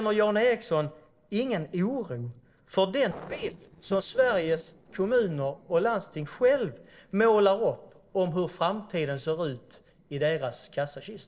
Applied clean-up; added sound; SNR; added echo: neural separator model SepFormer DNS4.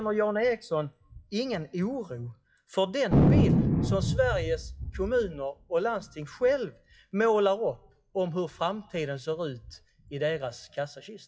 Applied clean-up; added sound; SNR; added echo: classical method WPE with log-MMSE.